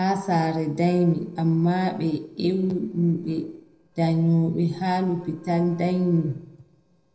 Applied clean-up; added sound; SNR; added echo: neural separator model SepFormer DNS4.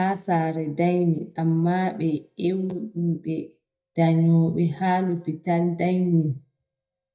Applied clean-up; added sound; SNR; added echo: neural mask model DeepFilterNet 3.